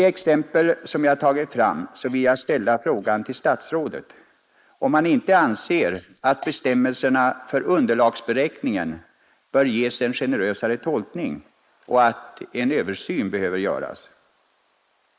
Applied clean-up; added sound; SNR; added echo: neural mask model Resemble Enhance denoiser.